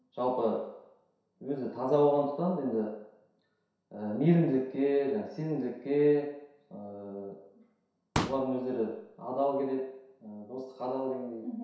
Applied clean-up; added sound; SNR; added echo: none; Explosion; 5 dB; reverberation time 0.7 s.